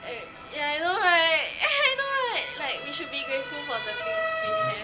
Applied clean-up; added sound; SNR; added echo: none; Motor vehicle (road) / Siren; 7 dB; reverberation time 0.2 s.